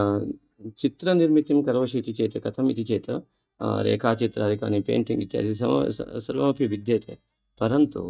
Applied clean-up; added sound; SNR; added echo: neural mask model DeepFilterNet 3.